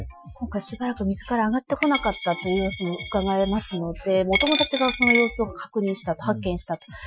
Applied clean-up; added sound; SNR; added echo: classical method Wiener filter.